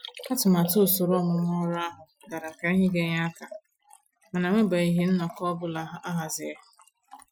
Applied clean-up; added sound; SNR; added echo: classical method Wiener filter.